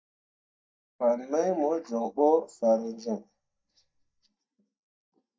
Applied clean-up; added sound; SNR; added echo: neural mask model DeepFilterNet 3.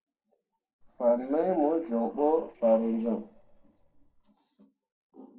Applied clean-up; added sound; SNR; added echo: neural separator model SepFormer DNS4.